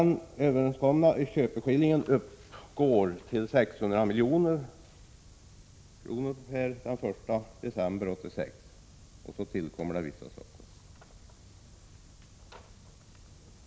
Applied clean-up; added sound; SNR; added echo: none; none; none; none.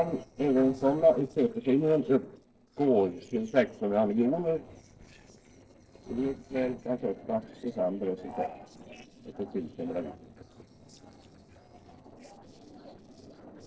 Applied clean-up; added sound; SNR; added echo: neural separator model SepFormer DNS4.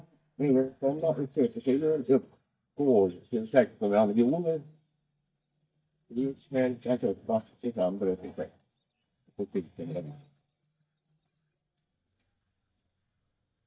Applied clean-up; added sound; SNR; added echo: neural mask model DeepFilterNet 3.